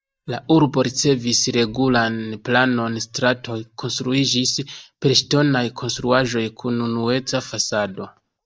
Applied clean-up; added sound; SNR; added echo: neural mask model DeepFilterNet 3.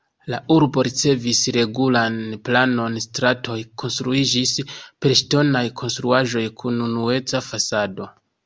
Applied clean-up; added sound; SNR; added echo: none; none; none; none.